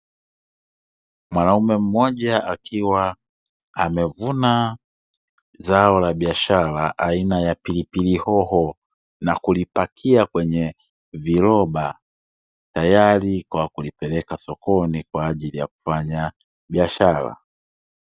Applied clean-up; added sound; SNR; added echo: none; none; none; none.